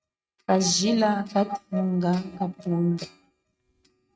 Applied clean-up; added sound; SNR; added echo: neural mask model RNNoise.